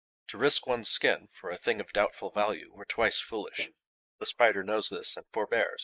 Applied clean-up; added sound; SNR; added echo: neural mask model Resemble Enhance denoiser.